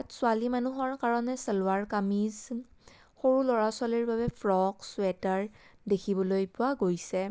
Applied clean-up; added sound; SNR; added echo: none; none; none; none.